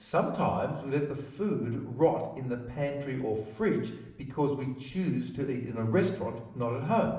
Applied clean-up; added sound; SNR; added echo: none; none; none; reverberation time 0.9 s.